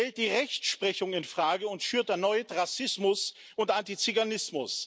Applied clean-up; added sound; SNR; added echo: none; none; none; none.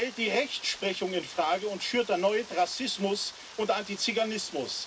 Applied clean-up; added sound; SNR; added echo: none; Rain; 17 dB; reverberation time 0.4 s.